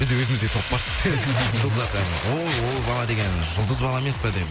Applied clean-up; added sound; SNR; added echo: none; Fire; 8 dB; none.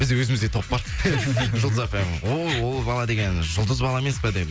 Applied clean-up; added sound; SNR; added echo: none; none; none; none.